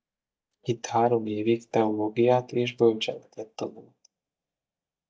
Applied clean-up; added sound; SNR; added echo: neural mask model DeepFilterNet 3.